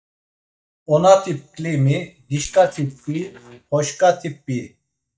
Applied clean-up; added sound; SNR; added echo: neural mask model DeepFilterNet 3.